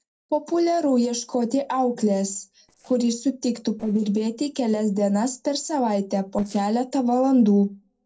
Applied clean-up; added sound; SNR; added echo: neural separator model SepFormer DNS4.